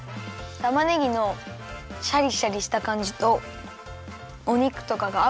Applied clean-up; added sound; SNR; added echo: none; none; none; none.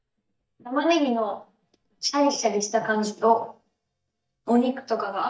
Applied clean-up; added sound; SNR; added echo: neural mask model DeepFilterNet 3.